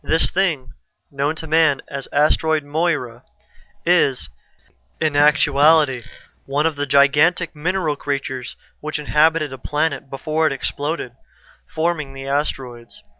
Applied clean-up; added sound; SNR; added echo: none; Fart; 19 dB; none.